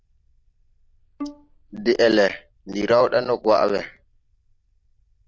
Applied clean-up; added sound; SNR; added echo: neural diffusion model UNIVERSE++.